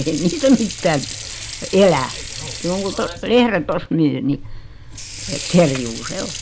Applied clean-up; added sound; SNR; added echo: none; Sink (filling or washing) / Water; 11 dB; none.